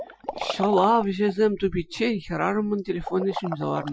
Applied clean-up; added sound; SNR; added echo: classical method Wiener filter.